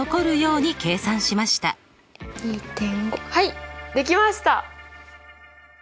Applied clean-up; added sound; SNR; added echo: none; none; none; none.